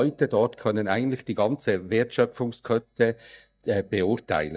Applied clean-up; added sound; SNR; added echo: neural mask model DeepFilterNet 3.